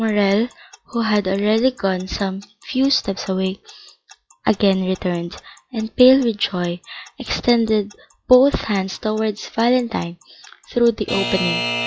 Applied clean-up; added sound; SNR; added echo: classical method log-MMSE.